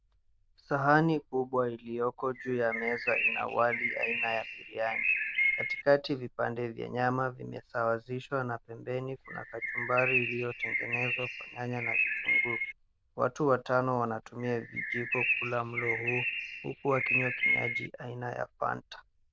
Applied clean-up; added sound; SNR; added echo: neural diffusion model UNIVERSE++.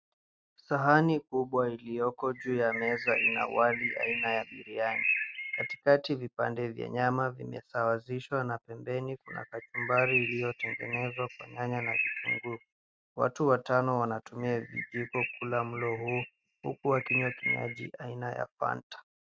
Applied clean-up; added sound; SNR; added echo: neural mask model RNNoise.